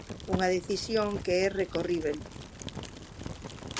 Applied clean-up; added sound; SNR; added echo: none; Fire; 8 dB; none.